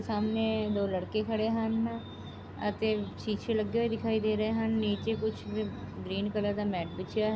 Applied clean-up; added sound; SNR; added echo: none; none; none; none.